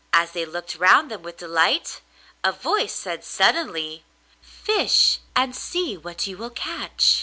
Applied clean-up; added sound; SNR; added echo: none; none; none; none.